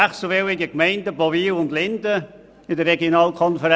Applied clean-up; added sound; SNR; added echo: none; none; none; none.